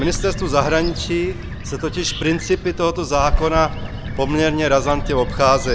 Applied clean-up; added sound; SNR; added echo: none; Bird; 5 dB; none.